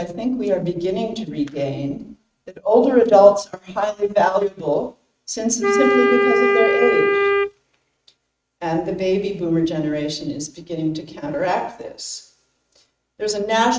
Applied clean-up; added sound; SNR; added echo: neural mask model RNNoise.